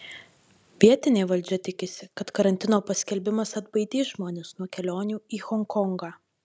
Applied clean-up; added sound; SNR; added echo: none; none; none; none.